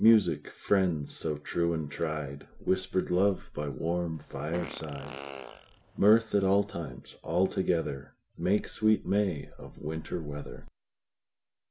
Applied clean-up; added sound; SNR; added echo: none; Fart; 14 dB; none.